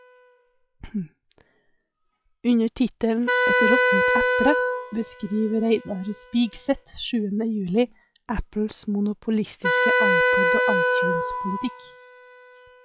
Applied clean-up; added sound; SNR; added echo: classical method log-MMSE.